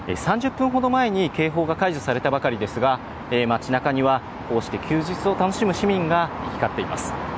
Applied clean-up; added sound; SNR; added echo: none; none; none; none.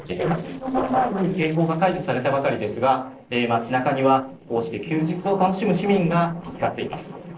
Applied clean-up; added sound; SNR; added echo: neural separator model SepFormer DNS4.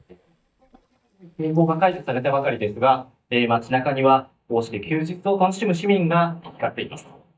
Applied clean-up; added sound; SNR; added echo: neural mask model DeepFilterNet 3.